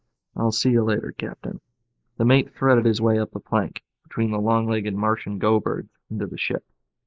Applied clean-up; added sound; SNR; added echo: neural mask model Resemble Enhance denoiser.